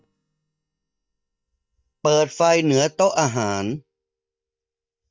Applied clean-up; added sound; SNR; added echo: neural mask model DeepFilterNet 3.